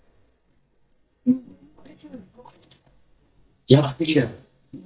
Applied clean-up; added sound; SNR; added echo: neural mask model DeepFilterNet 3.